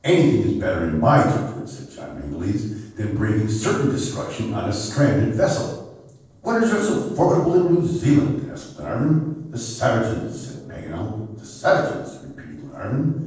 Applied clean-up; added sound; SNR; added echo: neural separator model SepFormer DNS4.